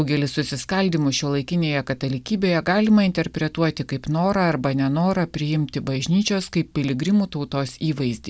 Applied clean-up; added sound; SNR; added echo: none; none; none; none.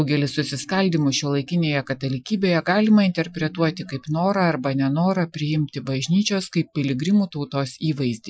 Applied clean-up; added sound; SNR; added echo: classical method Wiener filter.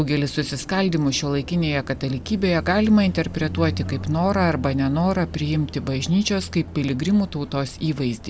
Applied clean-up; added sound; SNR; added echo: none; Car passing by; 12 dB; none.